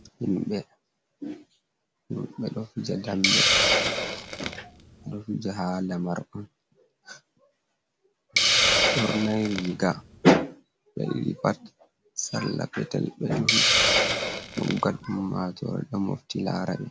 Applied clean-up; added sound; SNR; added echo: none; Hiss; 0 dB; none.